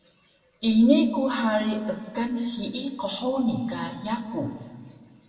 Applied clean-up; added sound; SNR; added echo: none; none; none; reverberation time 1.8 s.